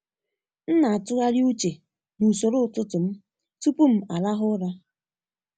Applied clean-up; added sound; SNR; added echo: none; none; none; none.